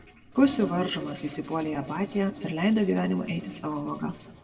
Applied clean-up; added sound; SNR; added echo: none; Toilet flush; 16 dB; reverberation time 1.3 s.